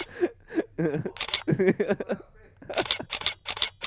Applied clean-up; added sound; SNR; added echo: none; Camera; 4 dB; none.